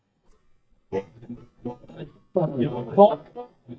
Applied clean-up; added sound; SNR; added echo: neural mask model DeepFilterNet 3.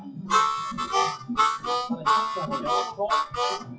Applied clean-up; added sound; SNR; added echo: classical method WPE with log-MMSE.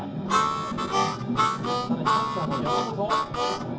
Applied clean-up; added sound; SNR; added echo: none; Harmonica; -4 dB; reverberation time 0.4 s.